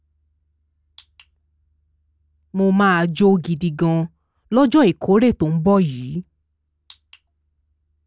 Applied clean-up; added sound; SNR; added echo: none; none; none; none.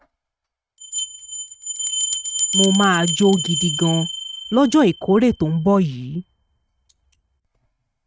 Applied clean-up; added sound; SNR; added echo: neural mask model RNNoise.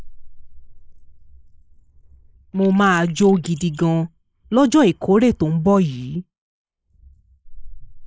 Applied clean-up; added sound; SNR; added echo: neural mask model Resemble Enhance denoiser.